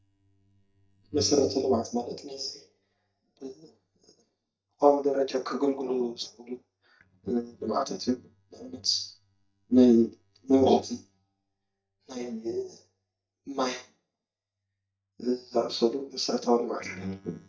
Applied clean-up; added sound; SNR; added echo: neural mask model DeepFilterNet 3.